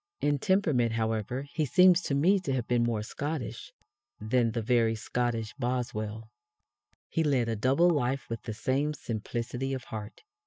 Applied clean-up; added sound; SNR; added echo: neural mask model DeepFilterNet 3.